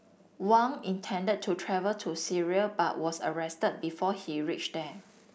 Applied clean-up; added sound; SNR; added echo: none; none; none; none.